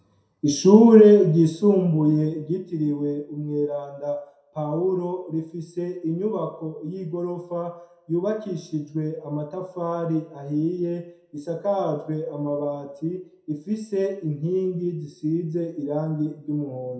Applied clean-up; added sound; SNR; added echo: none; none; none; reverberation time 0.5 s.